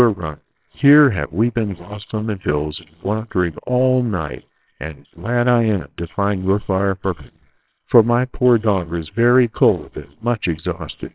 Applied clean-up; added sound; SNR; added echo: neural separator model SepFormer WHAMR!.